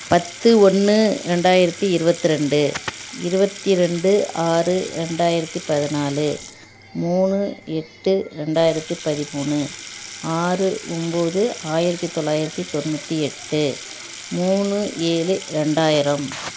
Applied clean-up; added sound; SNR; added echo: none; Sink (filling or washing) / Water tap, faucet; 16 dB; none.